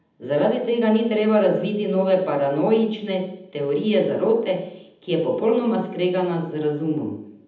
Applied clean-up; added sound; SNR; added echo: none; none; none; reverberation time 0.8 s.